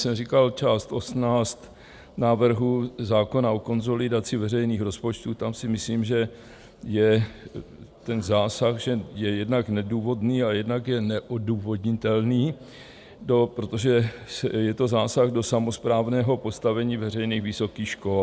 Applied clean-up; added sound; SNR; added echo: none; none; none; none.